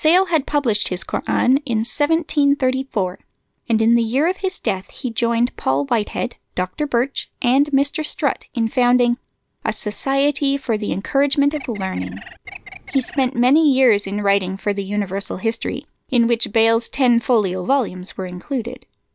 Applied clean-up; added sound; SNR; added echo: none; Bird; 17 dB; none.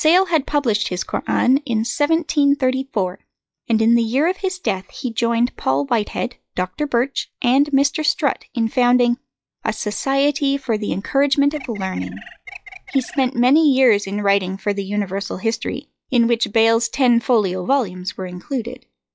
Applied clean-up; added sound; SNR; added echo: classical method log-MMSE.